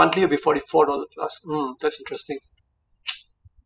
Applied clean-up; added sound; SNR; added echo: classical method spectral subtraction.